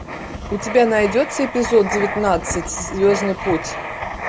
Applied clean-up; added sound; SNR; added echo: none; Writing; 8 dB; none.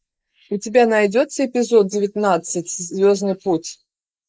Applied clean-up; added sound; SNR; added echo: neural mask model Resemble Enhance denoiser.